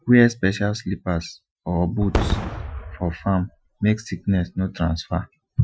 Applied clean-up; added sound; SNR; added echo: classical method Wiener filter.